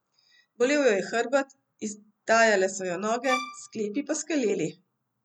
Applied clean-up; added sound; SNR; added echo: none; Bowed string instrument; 7 dB; none.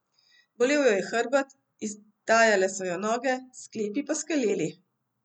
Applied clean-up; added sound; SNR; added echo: none; none; none; none.